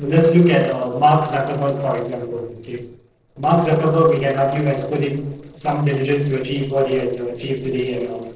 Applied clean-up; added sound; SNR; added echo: neural separator model SepFormer DNS4.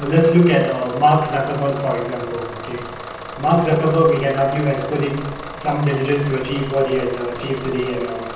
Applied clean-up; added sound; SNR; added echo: none; Bus / Engine; 13 dB; reverberation time 0.9 s.